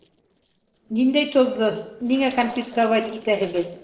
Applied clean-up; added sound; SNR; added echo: neural separator model SepFormer DNS4.